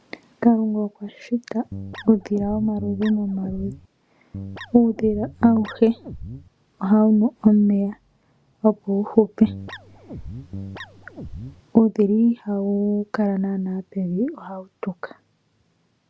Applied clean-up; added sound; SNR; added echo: none; Guitar; 13 dB; none.